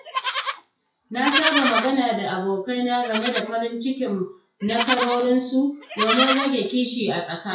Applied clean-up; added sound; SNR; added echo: classical method WPE with log-MMSE.